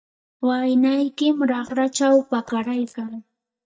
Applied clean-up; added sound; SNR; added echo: neural mask model DeepFilterNet 3.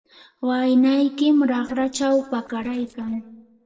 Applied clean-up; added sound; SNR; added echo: neural separator model SepFormer DNS4.